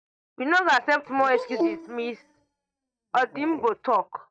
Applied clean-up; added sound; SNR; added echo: neural mask model DeepFilterNet 3.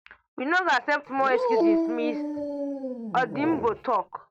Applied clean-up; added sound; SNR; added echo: none; Dog; 0 dB; none.